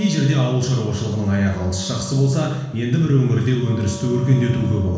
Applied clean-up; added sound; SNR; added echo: none; Wind instrument, woodwind instrument; 15 dB; reverberation time 1.1 s.